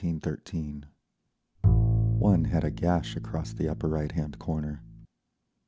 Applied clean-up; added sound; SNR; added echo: none; Bowed string instrument; -2 dB; none.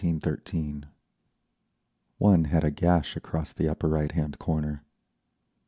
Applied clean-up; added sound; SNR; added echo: none; none; none; none.